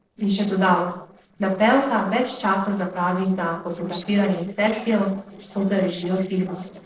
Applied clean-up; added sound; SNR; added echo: neural separator model SepFormer DNS4.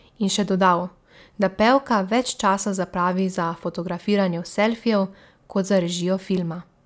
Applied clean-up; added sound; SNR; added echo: none; none; none; none.